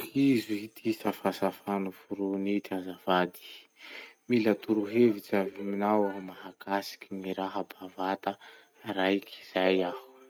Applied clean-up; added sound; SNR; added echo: none; none; none; none.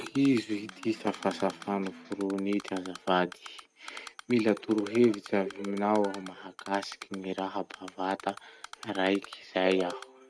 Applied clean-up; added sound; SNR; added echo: none; Electric guitar + Typing; 18 dB; none.